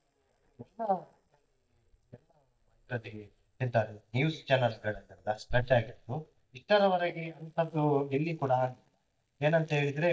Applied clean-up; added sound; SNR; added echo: neural mask model DeepFilterNet 3.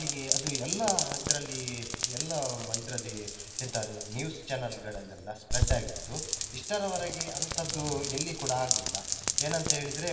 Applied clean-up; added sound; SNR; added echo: none; Rain; -2 dB; reverberation time 2.1 s.